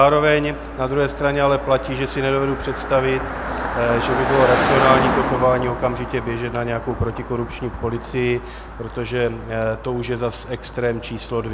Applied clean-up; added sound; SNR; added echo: none; Car passing by; 5 dB; none.